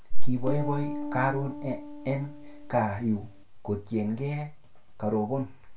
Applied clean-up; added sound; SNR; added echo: none; Piano; 12 dB; reverberation time 0.3 s.